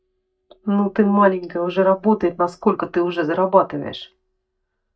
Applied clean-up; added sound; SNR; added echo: neural mask model DeepFilterNet 3.